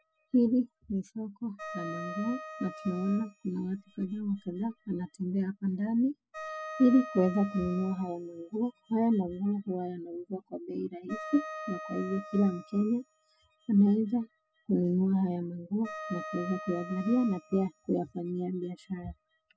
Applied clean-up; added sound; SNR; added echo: classical method spectral subtraction.